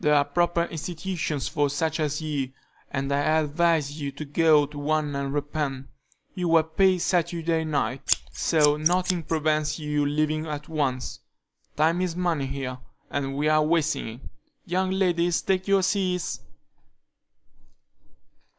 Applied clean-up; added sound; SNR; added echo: neural mask model Resemble Enhance denoiser.